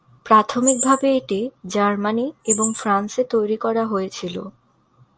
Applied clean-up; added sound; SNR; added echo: none; Chirp, tweet; 8 dB; none.